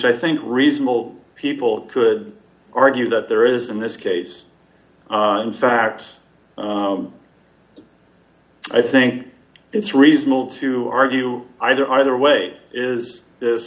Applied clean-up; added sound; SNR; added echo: none; none; none; none.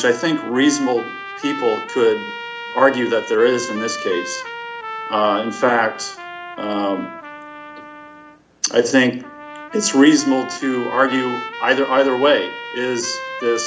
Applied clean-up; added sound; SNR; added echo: none; Trumpet; 11 dB; none.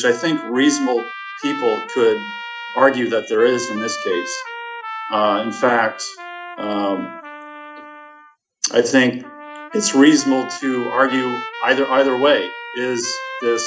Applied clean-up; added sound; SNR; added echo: classical method Wiener filter.